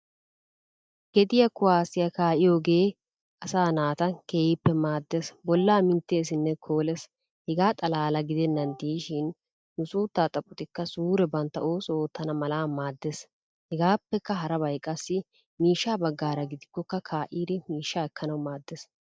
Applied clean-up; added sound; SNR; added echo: neural mask model DeepFilterNet 3.